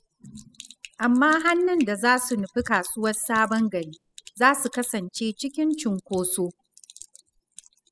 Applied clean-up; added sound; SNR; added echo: classical method spectral subtraction.